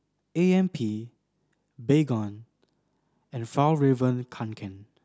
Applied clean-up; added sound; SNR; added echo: none; none; none; none.